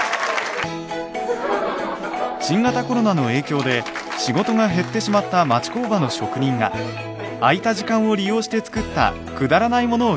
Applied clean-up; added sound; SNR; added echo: none; none; none; none.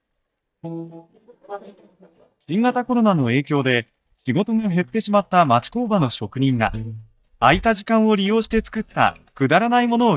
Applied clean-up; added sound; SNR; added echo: neural mask model DeepFilterNet 3.